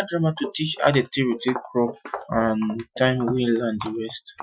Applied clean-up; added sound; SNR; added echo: classical method Wiener filter.